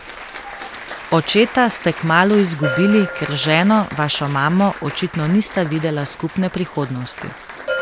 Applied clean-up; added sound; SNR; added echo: none; Bell + Applause; 11 dB; none.